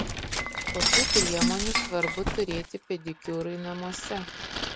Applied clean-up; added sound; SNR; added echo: none; Shatter; -4 dB; none.